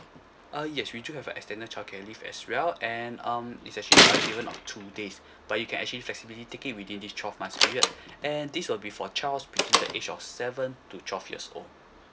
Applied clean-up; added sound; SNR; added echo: none; Slam; -4 dB; none.